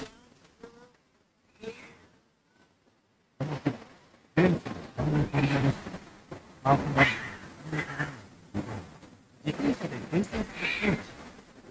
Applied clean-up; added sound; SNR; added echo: neural mask model RNNoise.